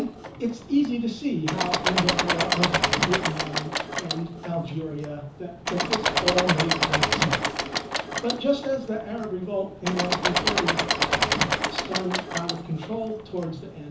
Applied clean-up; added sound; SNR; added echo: none; Engine / Mechanisms; -2 dB; reverberation time 0.9 s.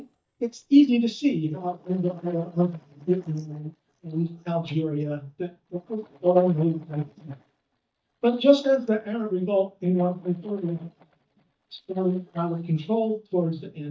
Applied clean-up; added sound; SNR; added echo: neural mask model DeepFilterNet 3.